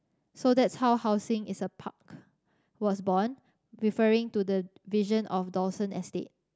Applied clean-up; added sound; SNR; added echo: none; none; none; none.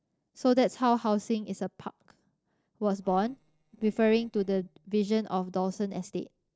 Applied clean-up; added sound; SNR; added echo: neural separator model SepFormer DNS4.